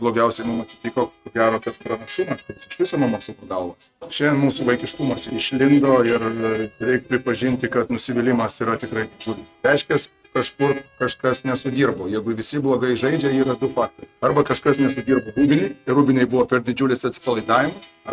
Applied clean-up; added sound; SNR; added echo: neural mask model RNNoise.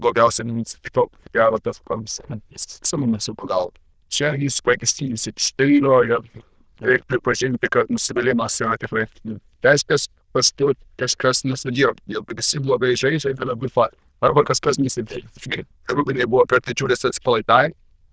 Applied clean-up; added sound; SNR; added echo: neural diffusion model UNIVERSE++.